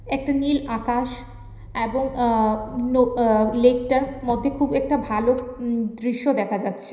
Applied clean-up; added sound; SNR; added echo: none; Motor vehicle (road); 18 dB; reverberation time 0.9 s.